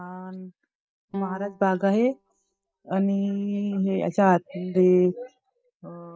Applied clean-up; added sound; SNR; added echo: neural mask model DeepFilterNet 3.